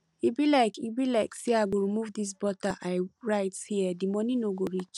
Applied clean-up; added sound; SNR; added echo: none; none; none; none.